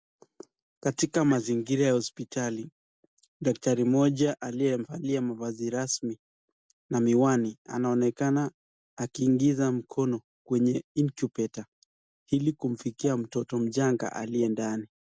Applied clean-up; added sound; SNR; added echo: none; none; none; none.